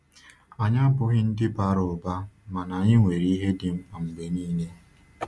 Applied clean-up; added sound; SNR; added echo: none; none; none; none.